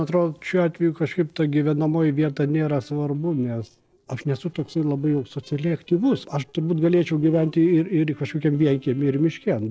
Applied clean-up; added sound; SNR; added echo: neural separator model SepFormer DNS4.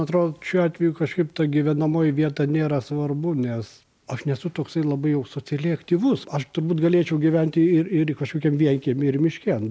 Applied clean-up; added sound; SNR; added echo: none; none; none; none.